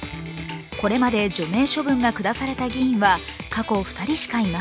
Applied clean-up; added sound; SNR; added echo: none; Electric guitar; 19 dB; none.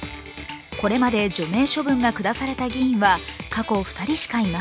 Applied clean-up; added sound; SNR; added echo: none; none; none; none.